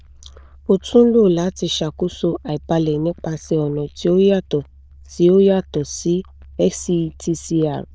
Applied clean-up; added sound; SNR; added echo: neural diffusion model UNIVERSE++.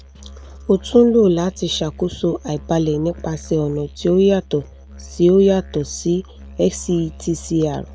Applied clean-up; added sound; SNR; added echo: none; Musical instrument; 19 dB; none.